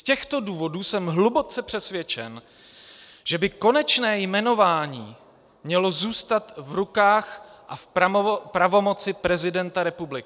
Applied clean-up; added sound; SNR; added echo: none; none; none; none.